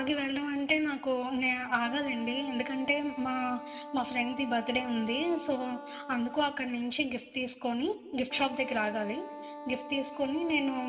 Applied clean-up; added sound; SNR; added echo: none; Wind instrument, woodwind instrument; 13 dB; reverberation time 1.3 s.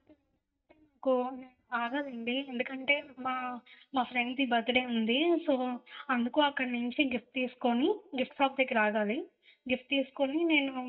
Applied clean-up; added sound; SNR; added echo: neural mask model DeepFilterNet 3.